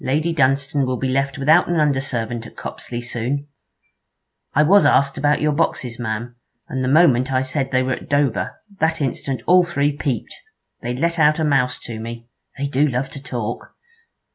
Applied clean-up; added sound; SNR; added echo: none; none; none; none.